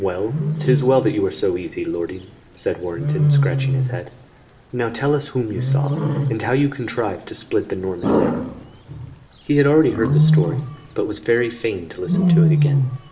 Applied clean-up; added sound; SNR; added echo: none; Wild animals; -1 dB; reverberation time 1.7 s.